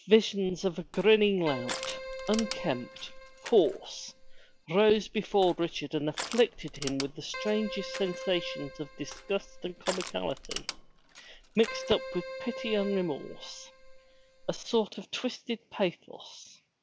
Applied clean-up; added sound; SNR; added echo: none; Crushing + Keyboard (musical); 11 dB; none.